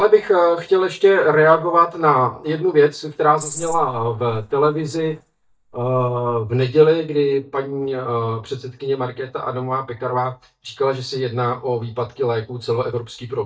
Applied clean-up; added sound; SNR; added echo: neural mask model DeepFilterNet 3.